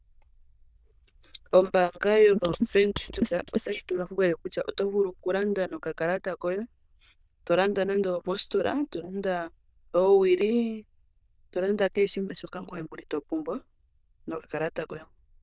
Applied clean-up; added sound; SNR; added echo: neural diffusion model UNIVERSE++.